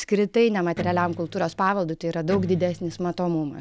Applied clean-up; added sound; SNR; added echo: none; Electric guitar; 12 dB; none.